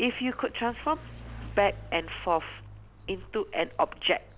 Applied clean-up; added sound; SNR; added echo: none; Mechanisms / Bicycle; 15 dB; none.